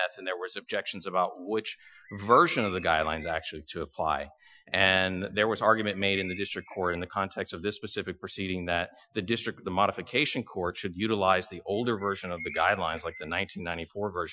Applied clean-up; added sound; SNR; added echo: classical method Wiener filter.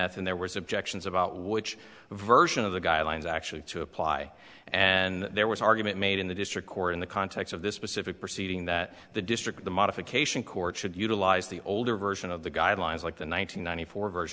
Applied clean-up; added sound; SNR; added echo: none; none; none; none.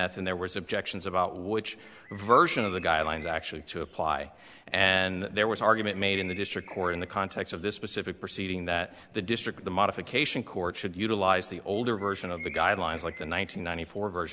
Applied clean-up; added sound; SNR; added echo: none; Bird; 18 dB; none.